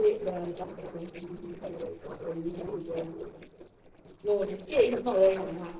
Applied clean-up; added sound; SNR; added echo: neural separator model SepFormer DNS4.